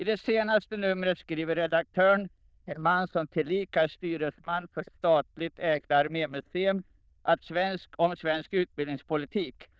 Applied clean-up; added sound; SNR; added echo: neural diffusion model UNIVERSE++.